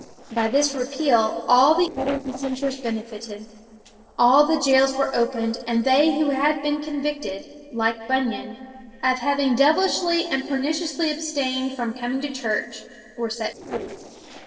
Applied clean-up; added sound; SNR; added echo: neural separator model SepFormer DNS4.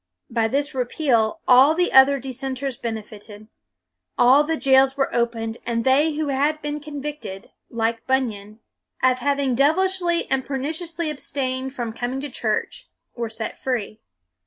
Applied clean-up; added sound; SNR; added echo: none; none; none; none.